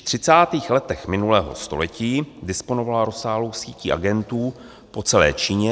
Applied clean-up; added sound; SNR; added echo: none; none; none; none.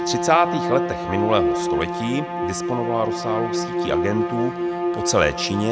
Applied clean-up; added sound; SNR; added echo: none; Bowed string instrument; 1 dB; none.